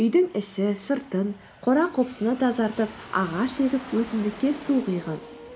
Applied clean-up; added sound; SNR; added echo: none; Aircraft; 19 dB; none.